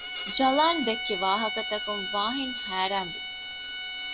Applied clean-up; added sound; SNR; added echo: none; Bowed string instrument; 5 dB; none.